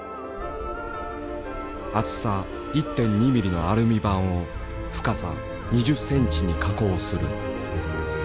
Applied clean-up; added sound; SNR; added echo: none; Gull, seagull / Wind; 14 dB; none.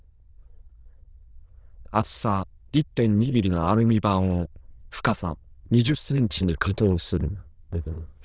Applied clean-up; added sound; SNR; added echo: neural diffusion model UNIVERSE++.